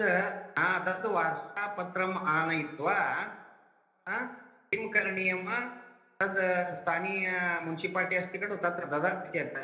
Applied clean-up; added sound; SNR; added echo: none; none; none; reverberation time 1.0 s.